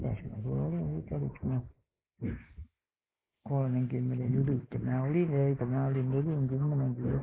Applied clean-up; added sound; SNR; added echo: neural mask model Resemble Enhance denoiser.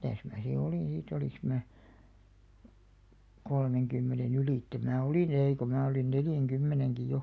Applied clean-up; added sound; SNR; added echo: none; none; none; none.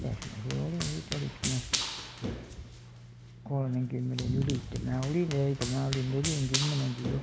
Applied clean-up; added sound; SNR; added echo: none; Run; 5 dB; none.